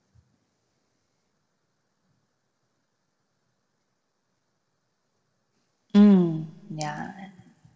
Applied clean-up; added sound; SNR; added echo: none; none; none; reverberation time 2.3 s.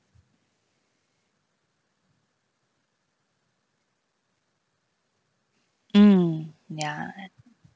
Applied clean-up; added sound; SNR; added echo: none; none; none; none.